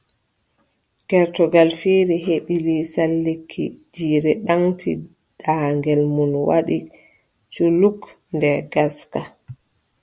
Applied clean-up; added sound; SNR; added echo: none; none; none; none.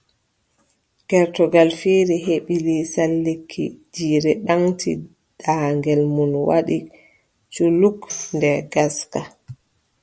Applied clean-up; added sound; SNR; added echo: none; Tambourine; 17 dB; none.